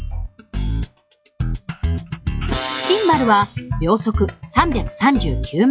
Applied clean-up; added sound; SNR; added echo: classical method log-MMSE.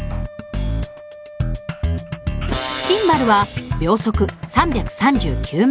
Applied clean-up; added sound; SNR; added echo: none; Wind instrument, woodwind instrument; 20 dB; none.